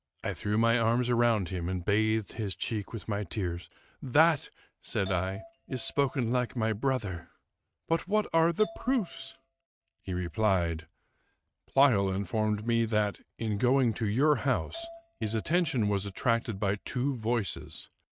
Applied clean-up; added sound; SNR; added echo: neural mask model RNNoise.